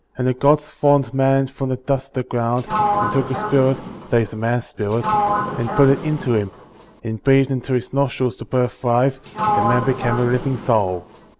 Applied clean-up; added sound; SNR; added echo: none; Sliding door; 4 dB; none.